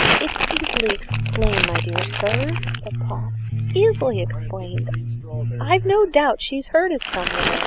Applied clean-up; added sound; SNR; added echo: none; Bass guitar + Crumpling, crinkling; 1 dB; none.